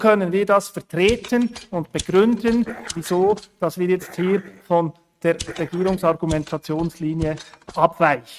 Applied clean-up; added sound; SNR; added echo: neural mask model RNNoise.